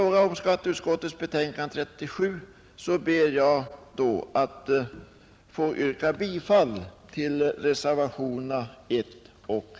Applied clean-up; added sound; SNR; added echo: none; none; none; none.